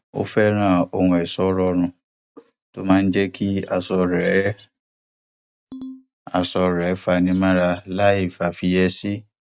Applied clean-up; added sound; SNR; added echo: neural mask model RNNoise.